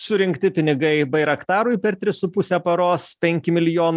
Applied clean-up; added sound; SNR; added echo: none; none; none; none.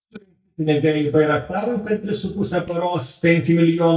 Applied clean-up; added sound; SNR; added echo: neural mask model DeepFilterNet 3.